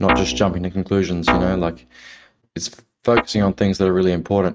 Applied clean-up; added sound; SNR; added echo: neural mask model RNNoise.